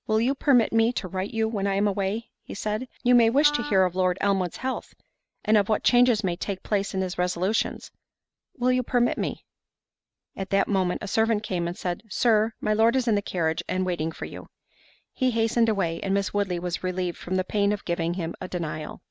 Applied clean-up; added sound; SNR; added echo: neural mask model RNNoise.